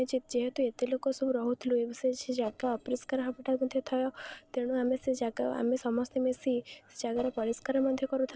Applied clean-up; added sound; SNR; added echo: neural separator model SepFormer DNS4.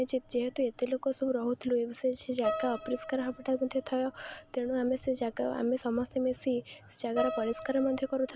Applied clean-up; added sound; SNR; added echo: none; Piano; 11 dB; none.